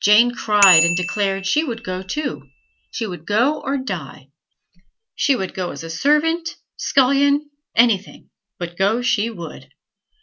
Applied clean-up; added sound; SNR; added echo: none; Bicycle bell; 5 dB; none.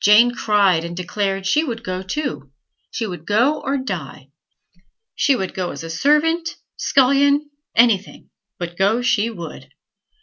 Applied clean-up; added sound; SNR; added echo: none; none; none; none.